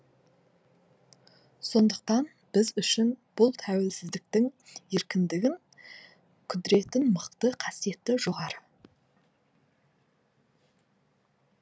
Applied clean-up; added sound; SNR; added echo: none; none; none; none.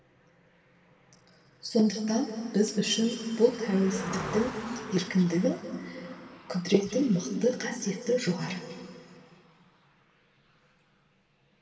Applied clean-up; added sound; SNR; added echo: none; Car passing by; 17 dB; reverberation time 2.5 s.